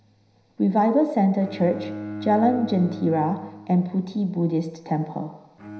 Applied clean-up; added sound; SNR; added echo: none; Bowed string instrument; 15 dB; reverberation time 0.9 s.